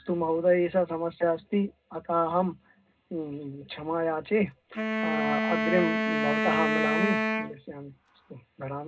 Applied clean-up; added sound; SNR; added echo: none; Wind instrument, woodwind instrument; -1 dB; reverberation time 0.2 s.